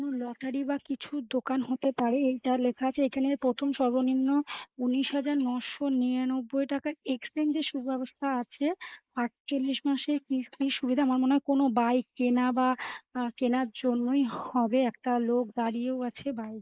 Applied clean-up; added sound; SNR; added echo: neural mask model Resemble Enhance denoiser.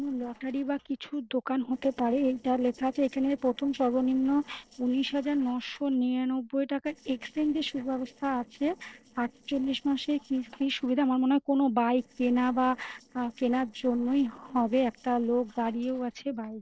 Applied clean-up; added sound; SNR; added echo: neural separator model SepFormer DNS4.